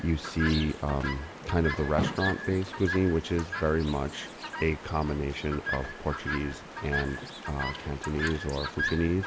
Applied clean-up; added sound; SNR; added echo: none; Chirp, tweet; 7 dB; none.